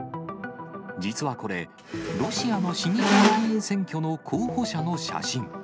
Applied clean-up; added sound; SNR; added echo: none; Squeak; -3 dB; none.